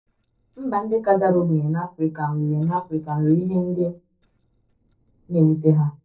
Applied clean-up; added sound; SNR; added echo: neural separator model SepFormer DNS4.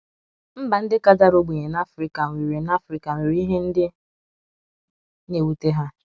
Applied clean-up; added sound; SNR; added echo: none; none; none; none.